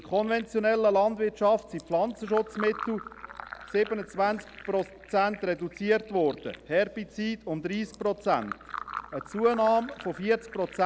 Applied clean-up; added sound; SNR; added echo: none; Fill (with liquid); 16 dB; none.